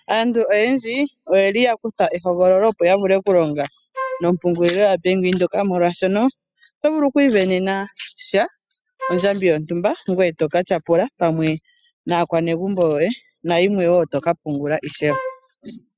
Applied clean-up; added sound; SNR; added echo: classical method spectral subtraction.